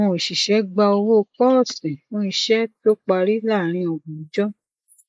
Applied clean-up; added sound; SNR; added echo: neural mask model Resemble Enhance denoiser.